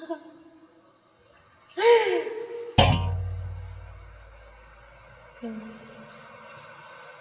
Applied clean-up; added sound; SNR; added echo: none; Thump, thud; -1 dB; reverberation time 2.4 s.